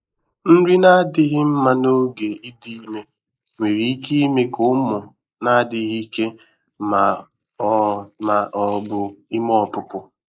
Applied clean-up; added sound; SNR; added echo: neural mask model Resemble Enhance denoiser.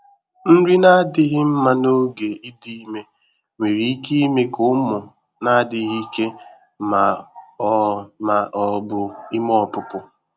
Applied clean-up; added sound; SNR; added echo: none; none; none; none.